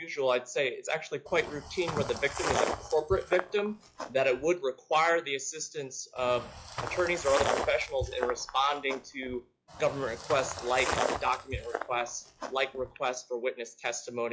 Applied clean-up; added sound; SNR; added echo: classical method log-MMSE.